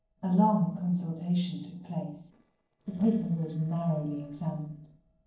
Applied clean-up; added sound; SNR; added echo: neural separator model SepFormer DNS4.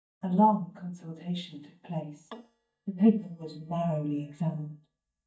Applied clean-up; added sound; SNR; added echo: neural mask model DeepFilterNet 3.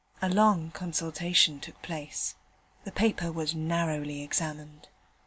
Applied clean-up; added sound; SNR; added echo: none; none; none; none.